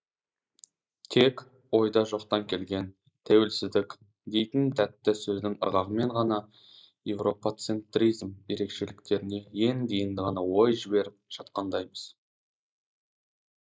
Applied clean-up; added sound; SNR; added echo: neural mask model Resemble Enhance denoiser.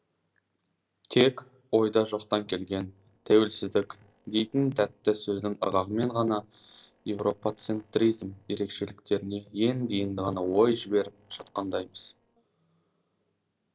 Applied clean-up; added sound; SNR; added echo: neural separator model SepFormer DNS4.